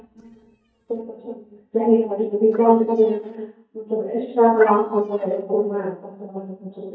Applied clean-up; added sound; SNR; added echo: neural mask model DeepFilterNet 3.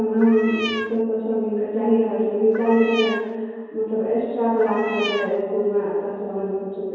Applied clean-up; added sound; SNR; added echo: none; Cat; 10 dB; reverberation time 2.2 s.